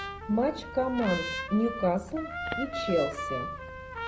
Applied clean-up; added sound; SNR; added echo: none; Trumpet; 6 dB; none.